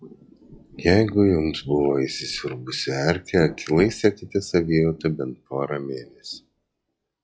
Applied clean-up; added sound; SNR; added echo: classical method log-MMSE.